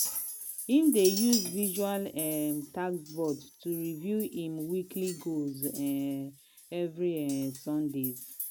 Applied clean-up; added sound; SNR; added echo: none; Chink, clink; 8 dB; none.